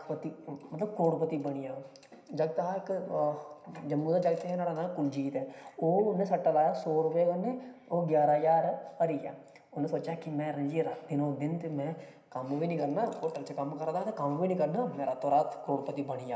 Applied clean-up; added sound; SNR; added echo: none; none; none; reverberation time 0.9 s.